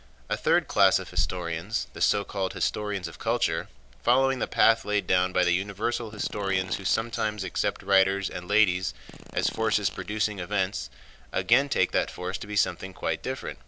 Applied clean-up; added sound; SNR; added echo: none; Fart + Tambourine; 18 dB; none.